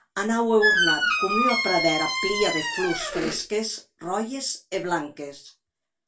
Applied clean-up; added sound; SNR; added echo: none; Squeak; -2 dB; reverberation time 0.2 s.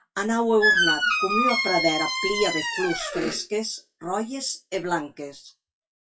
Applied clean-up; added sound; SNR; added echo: classical method WPE with log-MMSE.